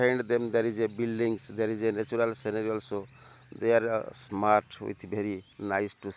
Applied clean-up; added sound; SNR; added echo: none; none; none; none.